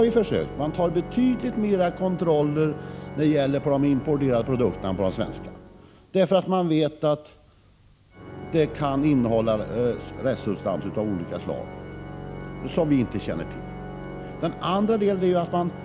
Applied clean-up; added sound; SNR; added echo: none; Organ; 12 dB; none.